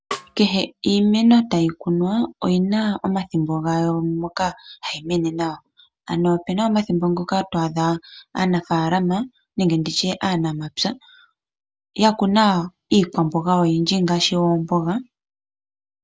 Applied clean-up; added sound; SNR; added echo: none; Snare drum; 16 dB; none.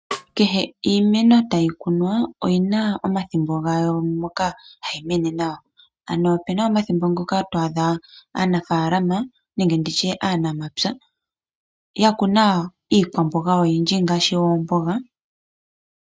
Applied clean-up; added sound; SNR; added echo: neural mask model RNNoise.